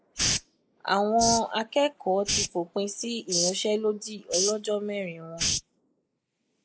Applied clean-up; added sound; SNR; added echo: neural mask model Resemble Enhance denoiser.